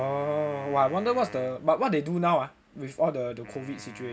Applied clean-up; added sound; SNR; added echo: none; Wind instrument, woodwind instrument; 20 dB; none.